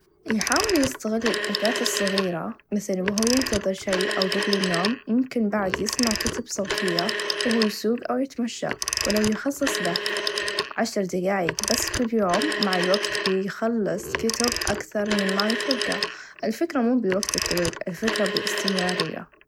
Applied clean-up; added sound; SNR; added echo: none; Telephone; 3 dB; none.